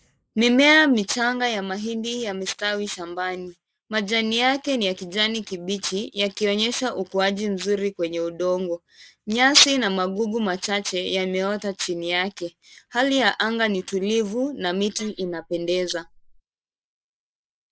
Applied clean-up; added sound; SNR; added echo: neural mask model Resemble Enhance denoiser.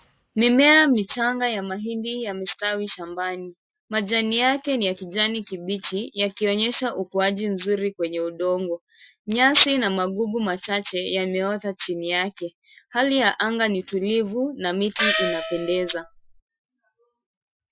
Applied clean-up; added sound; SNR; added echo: classical method Wiener filter.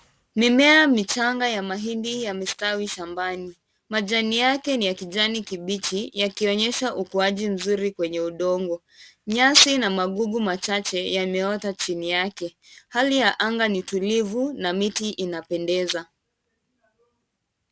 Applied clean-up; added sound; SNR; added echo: none; none; none; none.